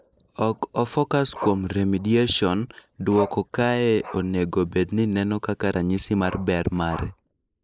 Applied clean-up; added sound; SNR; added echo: neural mask model Resemble Enhance denoiser.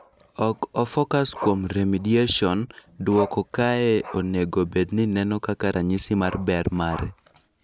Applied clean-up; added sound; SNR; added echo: none; Growling; 18 dB; none.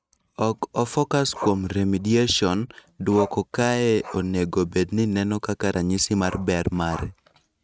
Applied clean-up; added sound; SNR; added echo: neural mask model RNNoise.